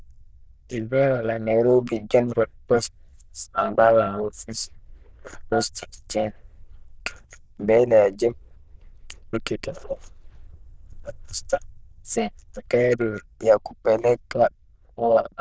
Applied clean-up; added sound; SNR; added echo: neural diffusion model UNIVERSE++.